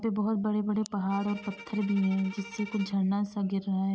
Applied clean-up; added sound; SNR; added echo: none; Bowed string instrument; 18 dB; none.